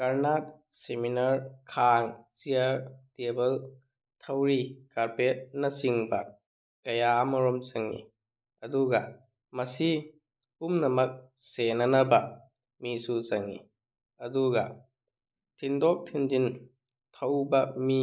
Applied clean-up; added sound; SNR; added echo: neural mask model Resemble Enhance denoiser.